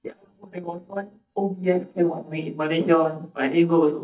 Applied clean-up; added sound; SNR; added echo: neural mask model DeepFilterNet 3.